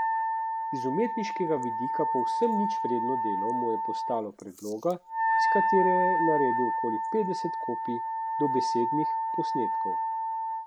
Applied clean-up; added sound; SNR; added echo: none; Wind instrument, woodwind instrument; -3 dB; none.